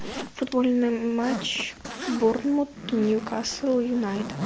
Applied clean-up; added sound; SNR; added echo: none; Zipper (clothing); 11 dB; none.